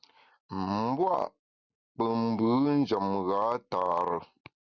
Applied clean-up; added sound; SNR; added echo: none; none; none; none.